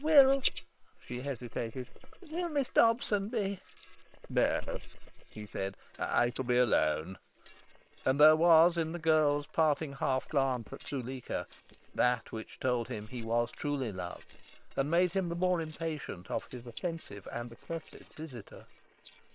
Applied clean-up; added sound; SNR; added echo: neural separator model SepFormer WHAM!.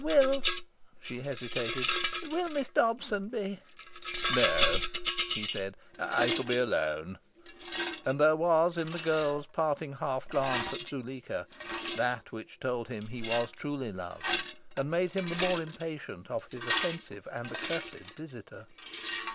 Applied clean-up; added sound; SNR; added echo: none; Rattle; 4 dB; none.